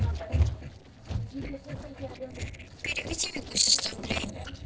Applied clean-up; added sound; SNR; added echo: neural separator model SepFormer DNS4.